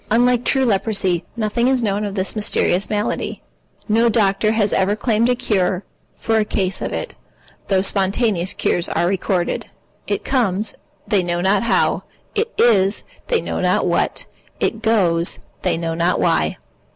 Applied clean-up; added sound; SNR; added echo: none; none; none; none.